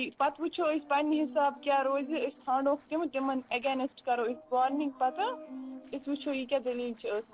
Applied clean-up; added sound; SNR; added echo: neural separator model SepFormer DNS4.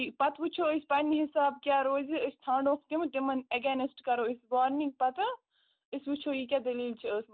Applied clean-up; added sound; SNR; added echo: none; none; none; none.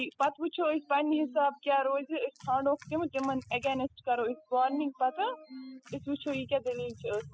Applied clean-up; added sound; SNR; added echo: classical method spectral subtraction.